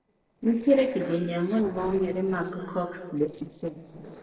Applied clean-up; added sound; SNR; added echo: neural separator model SepFormer DNS4.